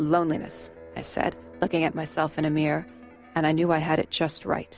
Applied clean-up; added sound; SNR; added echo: none; none; none; none.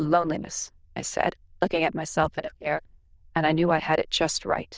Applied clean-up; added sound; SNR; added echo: neural diffusion model UNIVERSE++.